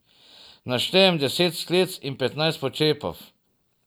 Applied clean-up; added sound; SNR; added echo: none; none; none; none.